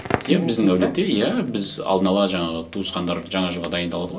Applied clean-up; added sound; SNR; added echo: none; Crackle; 14 dB; reverberation time 0.2 s.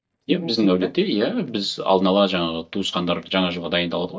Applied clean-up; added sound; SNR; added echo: neural mask model DeepFilterNet 3.